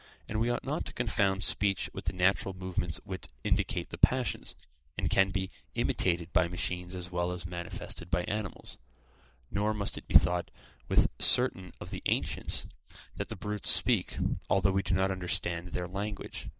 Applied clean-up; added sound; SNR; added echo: neural mask model Resemble Enhance denoiser.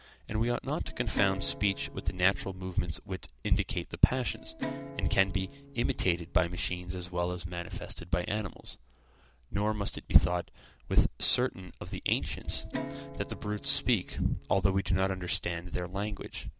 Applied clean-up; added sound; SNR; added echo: none; Guitar; 13 dB; none.